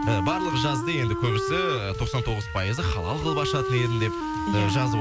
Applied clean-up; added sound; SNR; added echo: none; Wind instrument, woodwind instrument; 3 dB; none.